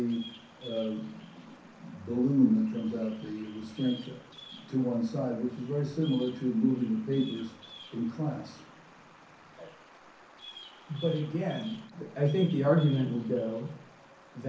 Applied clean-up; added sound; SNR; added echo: none; Bird vocalization, bird call, bird song; 20 dB; reverberation time 0.6 s.